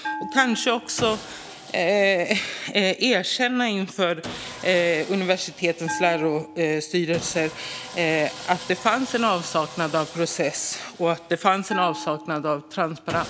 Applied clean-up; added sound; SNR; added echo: none; Bell + Sawing; 13 dB; none.